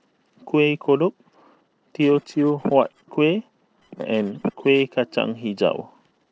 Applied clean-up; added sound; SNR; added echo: neural separator model SepFormer DNS4.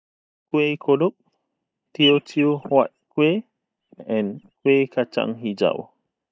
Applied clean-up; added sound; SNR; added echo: neural mask model DeepFilterNet 3.